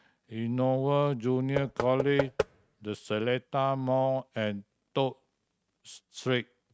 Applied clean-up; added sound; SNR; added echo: neural mask model RNNoise.